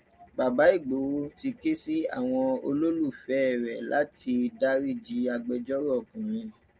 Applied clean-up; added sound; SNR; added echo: none; none; none; none.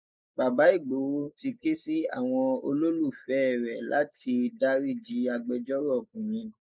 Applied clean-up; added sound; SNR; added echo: neural mask model Resemble Enhance denoiser.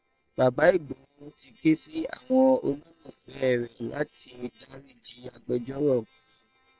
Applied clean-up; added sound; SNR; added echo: neural separator model SepFormer WHAM!.